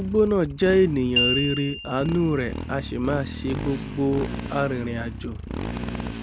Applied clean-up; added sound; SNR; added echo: none; Glockenspiel + Motorcycle; 6 dB; none.